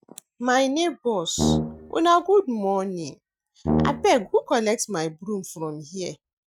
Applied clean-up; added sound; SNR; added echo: neural mask model RNNoise.